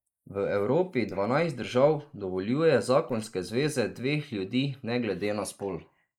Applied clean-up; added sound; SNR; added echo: neural mask model Resemble Enhance denoiser.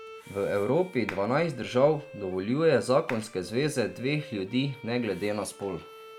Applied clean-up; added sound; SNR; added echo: none; Bowed string instrument + Clapping; 18 dB; none.